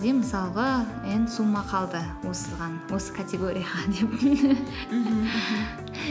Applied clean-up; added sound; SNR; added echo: none; Wind instrument, woodwind instrument; 15 dB; none.